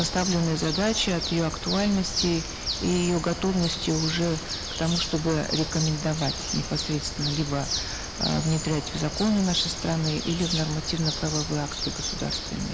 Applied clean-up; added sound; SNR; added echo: none; Bird; 5 dB; none.